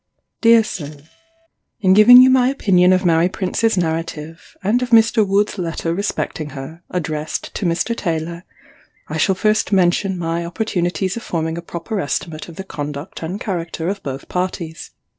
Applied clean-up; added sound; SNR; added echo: neural separator model SepFormer DNS4.